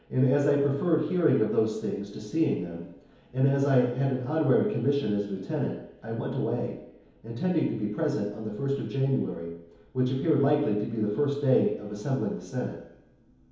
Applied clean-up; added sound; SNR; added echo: none; none; none; reverberation time 2.2 s.